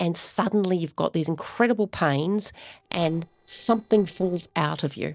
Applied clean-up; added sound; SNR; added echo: neural separator model SepFormer DNS4.